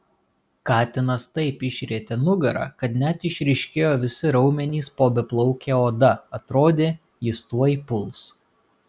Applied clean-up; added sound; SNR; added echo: none; none; none; none.